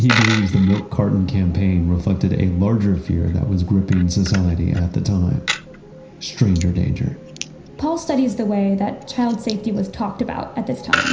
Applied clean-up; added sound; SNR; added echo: none; Coin (dropping); 11 dB; reverberation time 0.5 s.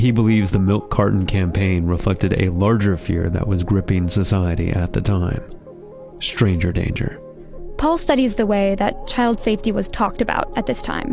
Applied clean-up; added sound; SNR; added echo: none; none; none; none.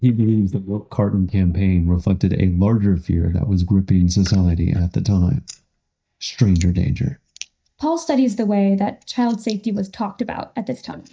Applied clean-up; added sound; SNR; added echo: neural mask model DeepFilterNet 3.